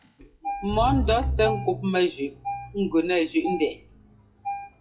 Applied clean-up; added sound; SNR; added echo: classical method WPE with log-MMSE.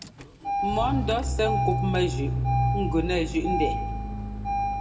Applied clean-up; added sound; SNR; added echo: none; Engine starting; -2 dB; reverberation time 0.7 s.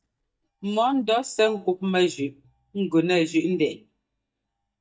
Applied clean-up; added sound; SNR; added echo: neural mask model DeepFilterNet 3.